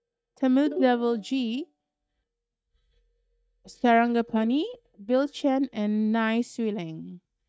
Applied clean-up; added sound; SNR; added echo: neural mask model DeepFilterNet 3.